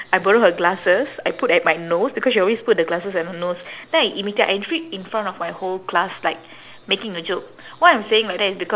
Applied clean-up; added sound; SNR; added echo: none; none; none; none.